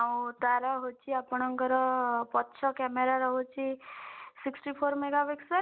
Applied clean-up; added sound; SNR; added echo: none; none; none; none.